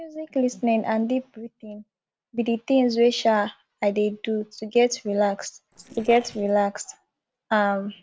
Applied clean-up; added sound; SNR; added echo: neural separator model SepFormer DNS4.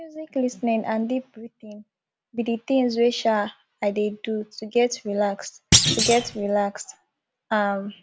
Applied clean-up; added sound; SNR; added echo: none; Thump, thud; -3 dB; none.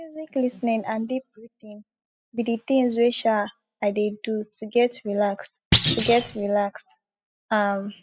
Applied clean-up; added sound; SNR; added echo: classical method spectral subtraction.